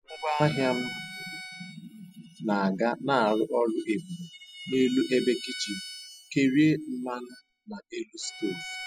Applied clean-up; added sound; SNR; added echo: classical method spectral subtraction.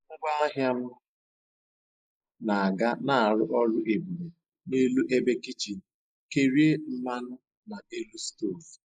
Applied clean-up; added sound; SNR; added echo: neural mask model Resemble Enhance denoiser.